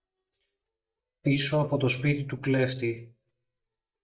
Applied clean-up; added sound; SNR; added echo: neural mask model DeepFilterNet 3.